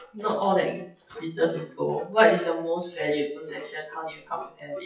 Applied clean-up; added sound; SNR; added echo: classical method WPE with log-MMSE.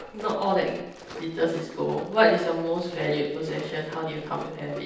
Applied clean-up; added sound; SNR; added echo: none; Run; 15 dB; reverberation time 0.9 s.